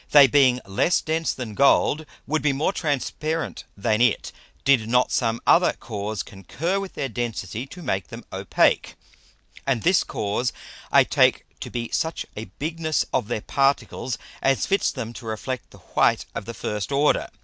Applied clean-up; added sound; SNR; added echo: none; none; none; none.